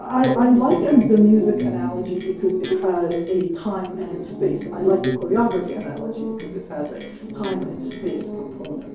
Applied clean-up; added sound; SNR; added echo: neural separator model SepFormer DNS4.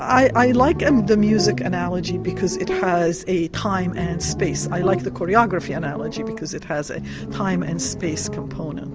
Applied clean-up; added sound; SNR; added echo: none; none; none; none.